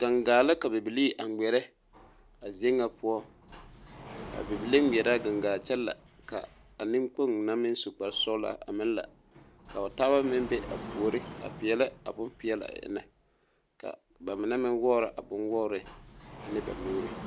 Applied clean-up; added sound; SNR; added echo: none; Sliding door; 16 dB; none.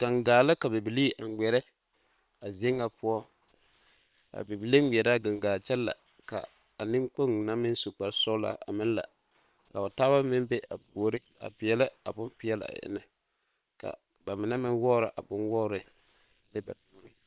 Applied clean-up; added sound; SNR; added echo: neural separator model SepFormer WHAM!.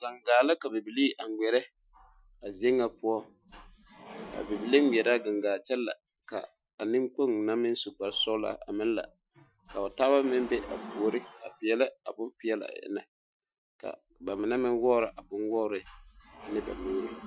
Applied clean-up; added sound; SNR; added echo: classical method Wiener filter.